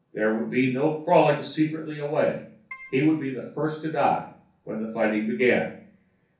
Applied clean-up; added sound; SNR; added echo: none; Keyboard (musical); 16 dB; reverberation time 0.6 s.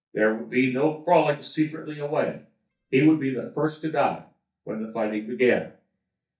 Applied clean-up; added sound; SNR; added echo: neural mask model DeepFilterNet 3.